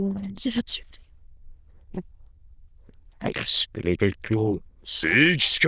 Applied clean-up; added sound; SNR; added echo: neural diffusion model UNIVERSE++.